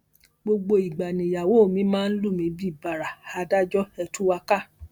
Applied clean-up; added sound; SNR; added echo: none; none; none; none.